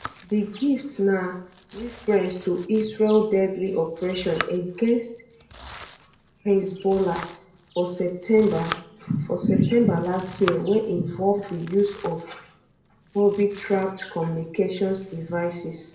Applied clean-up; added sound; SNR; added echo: none; Domestic sounds, home sounds; 17 dB; reverberation time 0.6 s.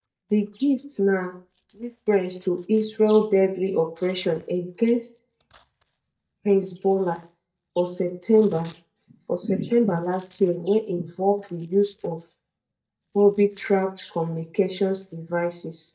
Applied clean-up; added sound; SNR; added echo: neural mask model DeepFilterNet 3.